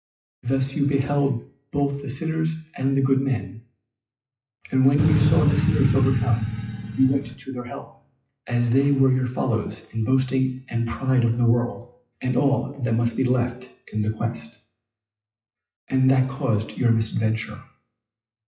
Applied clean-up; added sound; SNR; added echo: classical method WPE with log-MMSE.